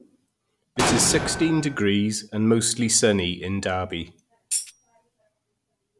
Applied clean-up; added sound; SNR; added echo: none; Explosion + Tambourine; 3 dB; none.